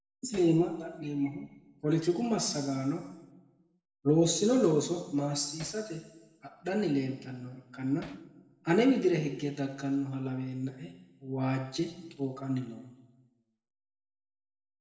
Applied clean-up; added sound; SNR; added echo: none; Hammer; 20 dB; reverberation time 1.0 s.